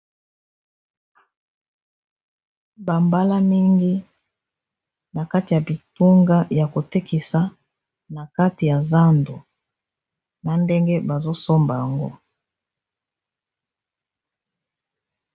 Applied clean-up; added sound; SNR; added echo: none; none; none; none.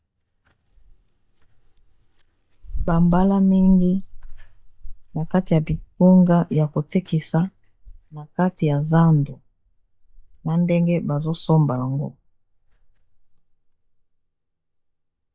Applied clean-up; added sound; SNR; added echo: neural mask model DeepFilterNet 3.